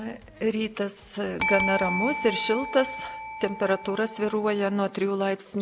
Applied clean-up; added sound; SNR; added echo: none; Bell; 2 dB; none.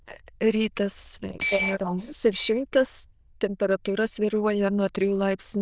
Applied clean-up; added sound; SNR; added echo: neural diffusion model UNIVERSE++.